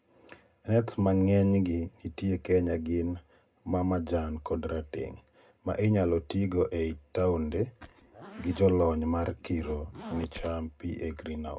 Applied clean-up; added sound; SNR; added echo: none; Zipper (clothing); 17 dB; reverberation time 0.2 s.